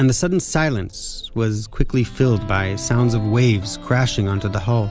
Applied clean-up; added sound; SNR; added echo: none; none; none; none.